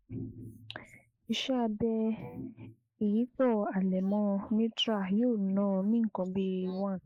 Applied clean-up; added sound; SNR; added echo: neural mask model Resemble Enhance denoiser.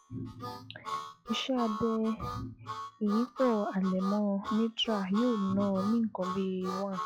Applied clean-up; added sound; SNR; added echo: classical method log-MMSE.